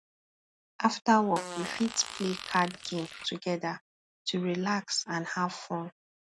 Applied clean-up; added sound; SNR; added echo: none; Fart; 10 dB; none.